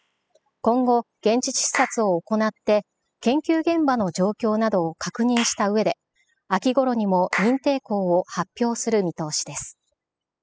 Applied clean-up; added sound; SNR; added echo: classical method spectral subtraction.